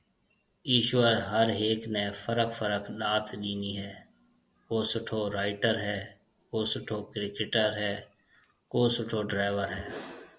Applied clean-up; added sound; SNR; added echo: none; none; none; none.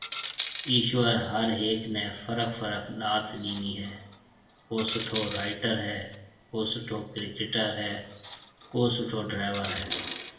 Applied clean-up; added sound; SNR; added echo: none; Coin (dropping); 12 dB; reverberation time 0.7 s.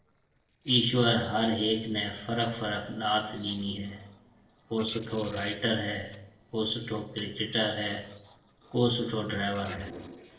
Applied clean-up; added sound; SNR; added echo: neural separator model SepFormer DNS4.